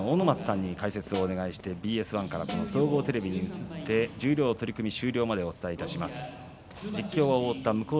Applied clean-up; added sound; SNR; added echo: none; Snare drum; 16 dB; none.